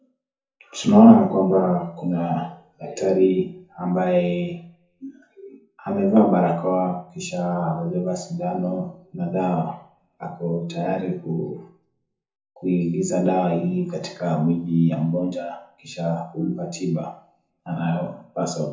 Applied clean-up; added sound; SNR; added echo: none; none; none; reverberation time 0.6 s.